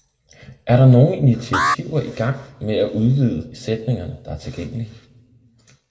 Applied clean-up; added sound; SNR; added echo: none; Alarm; 6 dB; reverberation time 1.1 s.